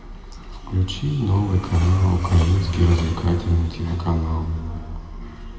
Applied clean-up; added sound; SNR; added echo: none; Train; 18 dB; reverberation time 2.5 s.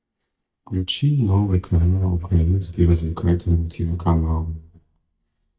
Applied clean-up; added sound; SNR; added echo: neural mask model DeepFilterNet 3.